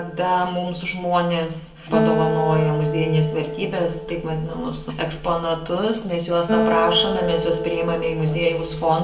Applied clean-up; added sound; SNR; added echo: none; Acoustic guitar; 5 dB; reverberation time 0.2 s.